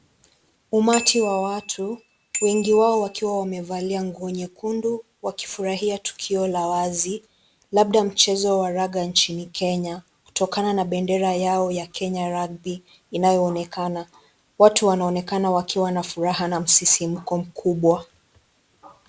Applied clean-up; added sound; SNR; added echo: none; Bicycle bell; 11 dB; none.